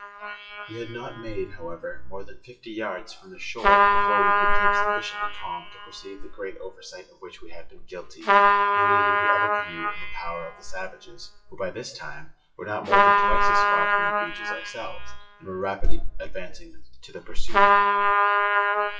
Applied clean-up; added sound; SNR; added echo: classical method WPE with log-MMSE.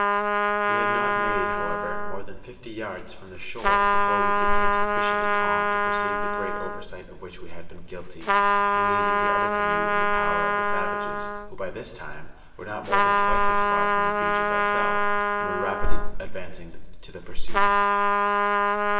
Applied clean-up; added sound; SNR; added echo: none; Trumpet; -2 dB; reverberation time 1.3 s.